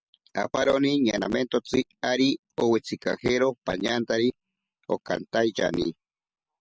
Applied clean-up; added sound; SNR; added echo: none; none; none; none.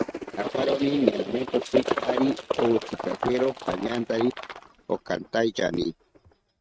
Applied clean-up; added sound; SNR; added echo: neural mask model RNNoise.